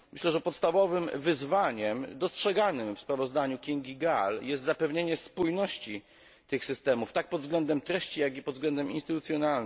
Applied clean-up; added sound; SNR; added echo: none; none; none; none.